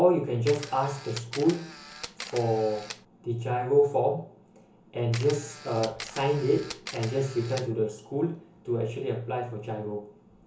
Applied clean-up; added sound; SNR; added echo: none; Camera; 14 dB; reverberation time 0.6 s.